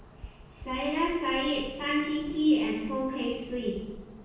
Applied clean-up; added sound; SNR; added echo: none; Cricket; 18 dB; reverberation time 1.2 s.